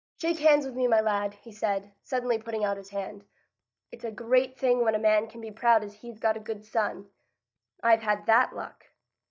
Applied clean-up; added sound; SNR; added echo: neural mask model DeepFilterNet 3.